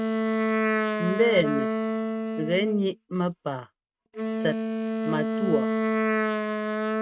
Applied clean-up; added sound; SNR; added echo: neural mask model RNNoise.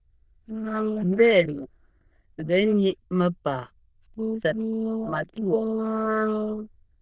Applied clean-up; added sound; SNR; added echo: neural diffusion model UNIVERSE++.